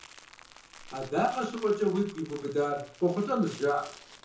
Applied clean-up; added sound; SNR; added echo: none; Crumpling, crinkling; 20 dB; reverberation time 0.6 s.